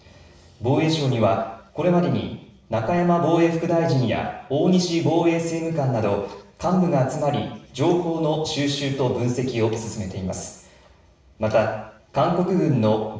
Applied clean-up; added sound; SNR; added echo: none; none; none; reverberation time 0.7 s.